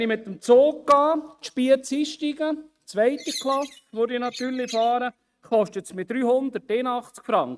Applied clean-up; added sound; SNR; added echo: neural mask model RNNoise.